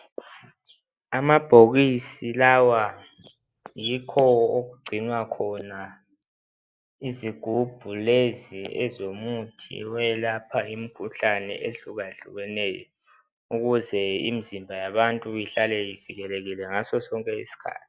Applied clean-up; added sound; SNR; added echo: neural mask model Resemble Enhance denoiser.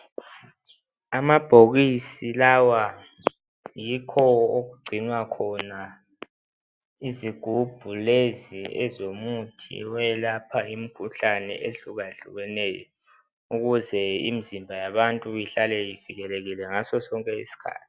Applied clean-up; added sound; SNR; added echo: none; none; none; none.